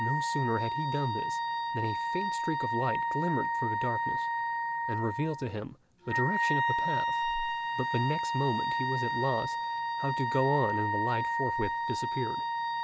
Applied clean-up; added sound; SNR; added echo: none; Wind instrument, woodwind instrument; -3 dB; none.